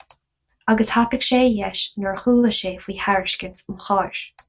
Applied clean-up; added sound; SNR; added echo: none; none; none; none.